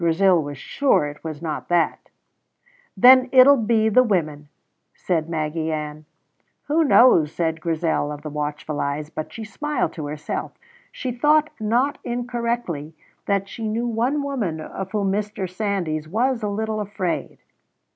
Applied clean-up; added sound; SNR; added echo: none; none; none; none.